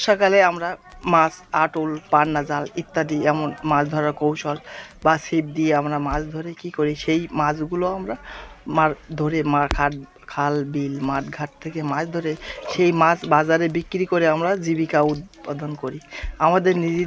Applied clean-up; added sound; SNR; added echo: none; Crackle; 20 dB; none.